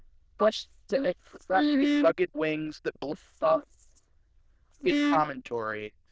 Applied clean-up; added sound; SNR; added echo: neural diffusion model UNIVERSE++.